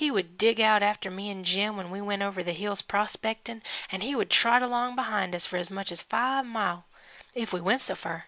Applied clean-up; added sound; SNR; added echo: none; none; none; none.